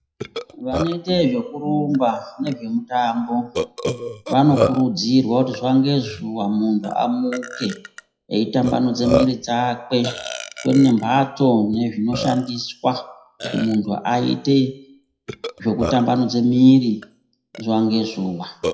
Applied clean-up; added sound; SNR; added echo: classical method WPE with log-MMSE.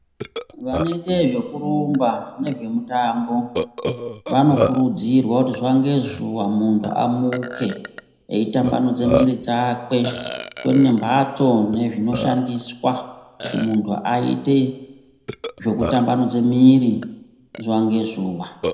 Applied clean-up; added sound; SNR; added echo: none; Burping, eructation; 11 dB; reverberation time 0.7 s.